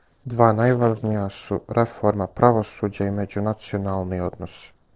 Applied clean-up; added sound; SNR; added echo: neural separator model SepFormer DNS4.